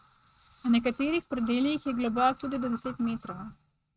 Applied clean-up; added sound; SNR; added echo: neural mask model RNNoise.